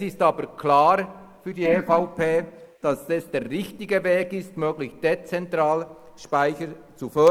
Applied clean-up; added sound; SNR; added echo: neural mask model Resemble Enhance denoiser.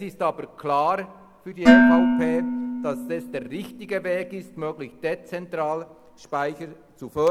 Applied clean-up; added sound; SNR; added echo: none; Dishes, pots, and pans; -3 dB; none.